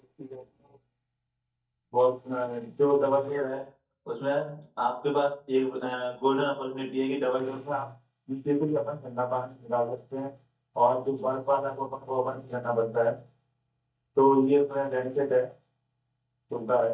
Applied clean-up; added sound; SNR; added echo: neural mask model DeepFilterNet 3.